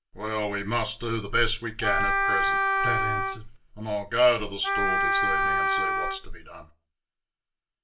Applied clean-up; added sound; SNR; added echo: none; Wind instrument, woodwind instrument; -4 dB; reverberation time 0.2 s.